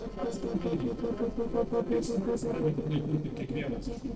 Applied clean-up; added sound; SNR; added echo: neural separator model SepFormer DNS4.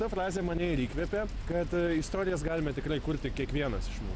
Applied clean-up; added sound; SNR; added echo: none; none; none; none.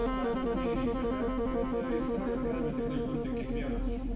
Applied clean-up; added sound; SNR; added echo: none; Wind instrument, woodwind instrument; -4 dB; reverberation time 0.8 s.